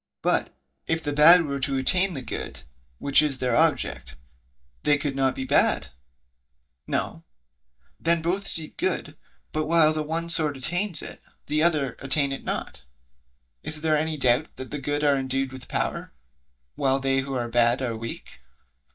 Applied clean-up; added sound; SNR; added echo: neural mask model DeepFilterNet 3.